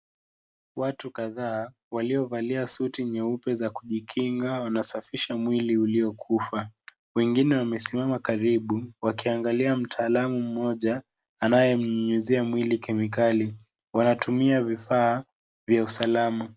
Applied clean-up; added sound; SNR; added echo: none; none; none; none.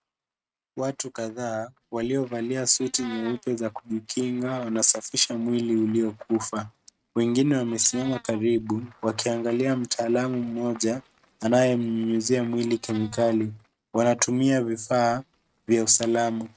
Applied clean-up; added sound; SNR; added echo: neural mask model RNNoise.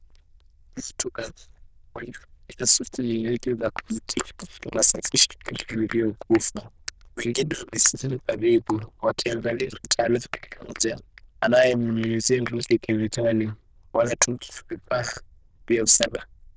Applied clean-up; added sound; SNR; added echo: neural diffusion model UNIVERSE++.